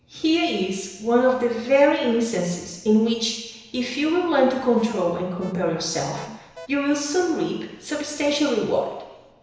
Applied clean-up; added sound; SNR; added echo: none; Alarm; 19 dB; reverberation time 1.0 s.